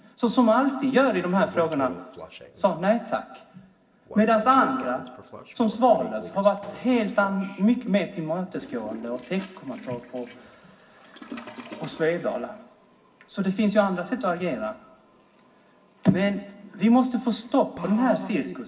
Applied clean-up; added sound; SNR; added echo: none; Toilet flush; 19 dB; reverberation time 0.4 s.